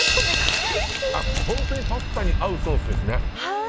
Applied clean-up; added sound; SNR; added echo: none; Walk, footsteps + Crash cymbal; -5 dB; none.